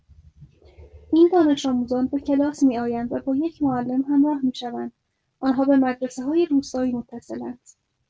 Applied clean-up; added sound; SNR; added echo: none; none; none; none.